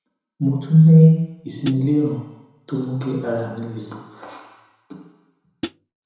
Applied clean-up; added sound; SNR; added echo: none; Hi-hat; 12 dB; reverberation time 1.0 s.